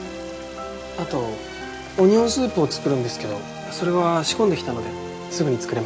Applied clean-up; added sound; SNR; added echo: none; none; none; none.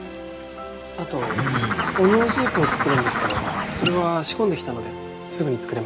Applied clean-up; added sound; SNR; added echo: none; Bird; -1 dB; none.